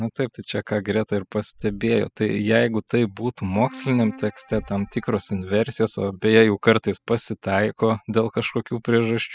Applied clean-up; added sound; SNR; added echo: classical method spectral subtraction.